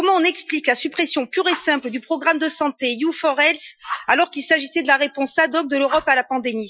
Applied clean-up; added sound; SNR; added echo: classical method Wiener filter.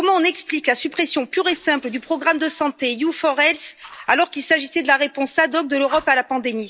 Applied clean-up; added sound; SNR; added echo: neural separator model SepFormer DNS4.